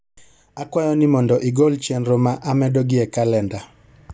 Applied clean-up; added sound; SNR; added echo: none; none; none; none.